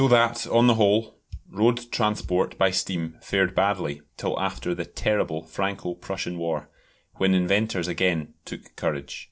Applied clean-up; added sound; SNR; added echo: none; none; none; none.